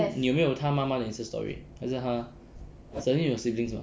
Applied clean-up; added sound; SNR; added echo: none; Whoosh, swoosh, swish; 12 dB; none.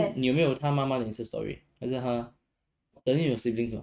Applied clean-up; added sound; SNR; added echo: neural mask model RNNoise.